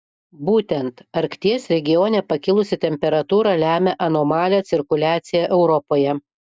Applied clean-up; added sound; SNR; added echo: none; none; none; none.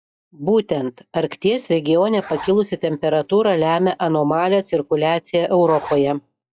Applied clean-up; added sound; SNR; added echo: classical method log-MMSE.